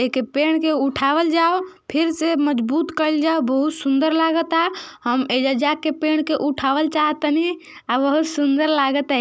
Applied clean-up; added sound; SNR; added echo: none; none; none; none.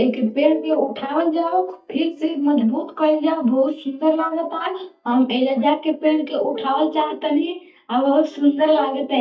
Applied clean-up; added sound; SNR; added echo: neural mask model DeepFilterNet 3.